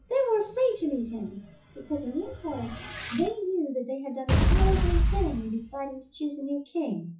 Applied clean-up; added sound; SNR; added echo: classical method WPE with log-MMSE.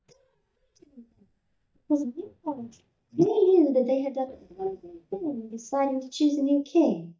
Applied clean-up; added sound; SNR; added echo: neural mask model DeepFilterNet 3.